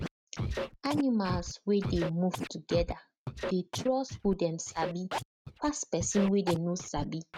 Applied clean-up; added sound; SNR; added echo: neural mask model RNNoise.